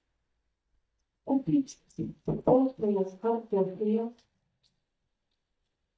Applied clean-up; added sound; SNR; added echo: neural mask model DeepFilterNet 3.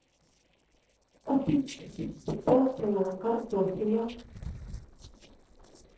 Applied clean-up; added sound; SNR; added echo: neural separator model SepFormer DNS4.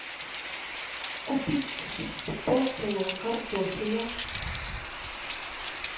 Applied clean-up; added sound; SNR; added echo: none; Rain; 2 dB; reverberation time 0.6 s.